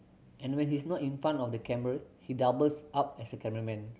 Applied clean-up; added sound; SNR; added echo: none; none; none; none.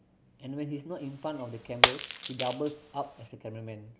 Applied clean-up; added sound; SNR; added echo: none; Shatter; -4 dB; none.